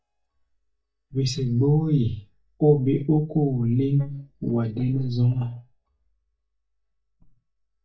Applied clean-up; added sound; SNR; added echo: neural mask model DeepFilterNet 3.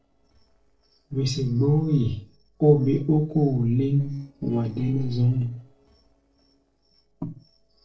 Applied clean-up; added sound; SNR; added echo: neural separator model SepFormer DNS4.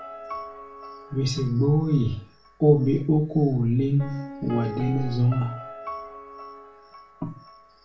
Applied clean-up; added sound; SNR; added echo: none; Piano; 15 dB; reverberation time 0.3 s.